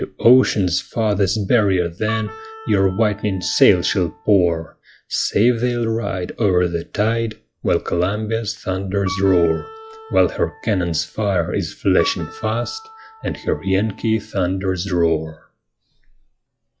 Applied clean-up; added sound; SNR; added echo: classical method log-MMSE.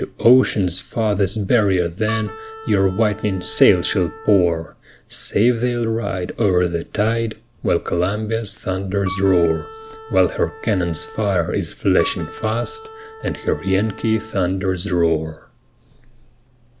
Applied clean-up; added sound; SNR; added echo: none; Wind instrument, woodwind instrument; 16 dB; none.